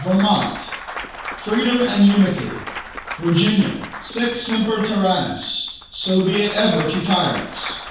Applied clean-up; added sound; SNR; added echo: none; Applause / Cheering / Clapping; 12 dB; reverberation time 0.6 s.